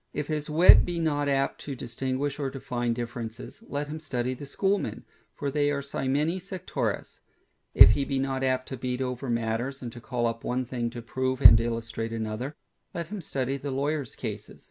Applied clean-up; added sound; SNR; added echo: none; Bass drum; -4 dB; none.